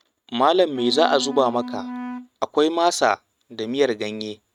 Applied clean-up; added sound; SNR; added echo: neural mask model RNNoise.